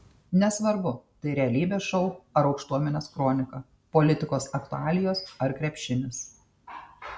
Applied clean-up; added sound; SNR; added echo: none; none; none; none.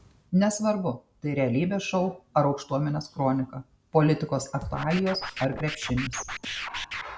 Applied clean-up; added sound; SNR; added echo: none; Scratching (performance technique); 8 dB; none.